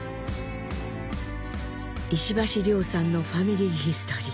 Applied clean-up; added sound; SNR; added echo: none; none; none; none.